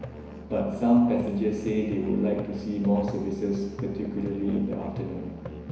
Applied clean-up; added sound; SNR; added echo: none; Musical instrument; 12 dB; reverberation time 1.0 s.